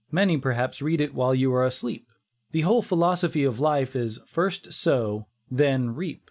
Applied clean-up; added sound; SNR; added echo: none; none; none; none.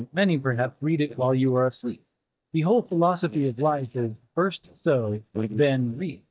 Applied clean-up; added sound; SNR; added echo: neural mask model DeepFilterNet 3.